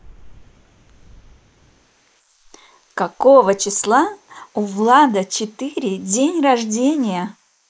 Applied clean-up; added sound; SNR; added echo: neural mask model Resemble Enhance denoiser.